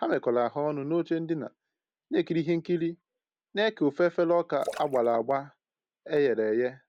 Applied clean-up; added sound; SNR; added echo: none; Splash, splatter; 16 dB; none.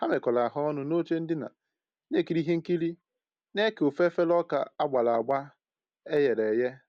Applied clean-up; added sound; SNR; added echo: none; none; none; none.